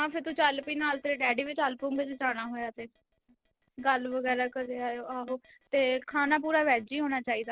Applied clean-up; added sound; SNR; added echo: neural separator model SepFormer DNS4.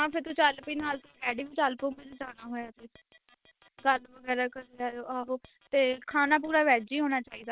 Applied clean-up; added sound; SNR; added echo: neural separator model SepFormer WHAM!.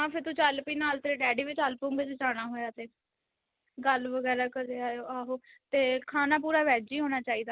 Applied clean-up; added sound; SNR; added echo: none; none; none; none.